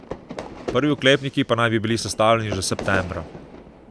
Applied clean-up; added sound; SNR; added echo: none; Fire / Fireworks; 13 dB; none.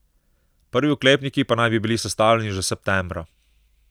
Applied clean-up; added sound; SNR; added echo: none; none; none; none.